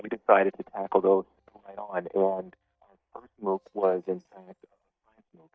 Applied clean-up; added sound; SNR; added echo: neural mask model DeepFilterNet 3.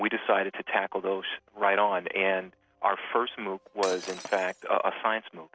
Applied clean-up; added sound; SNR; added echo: none; Shatter; 15 dB; none.